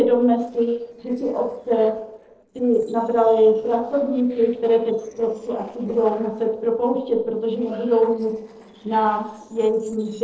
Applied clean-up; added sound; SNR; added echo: neural separator model SepFormer DNS4.